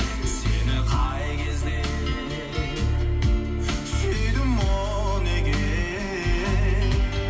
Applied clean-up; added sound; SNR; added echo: none; none; none; reverberation time 0.5 s.